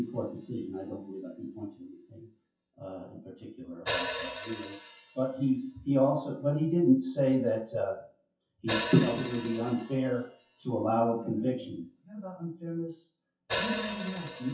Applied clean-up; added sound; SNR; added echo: classical method WPE with log-MMSE.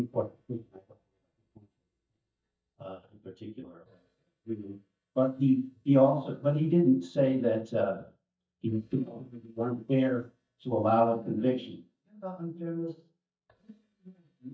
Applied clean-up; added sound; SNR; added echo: neural mask model DeepFilterNet 3.